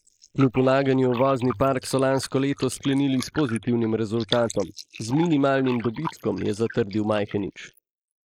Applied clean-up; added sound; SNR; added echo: neural mask model Resemble Enhance denoiser.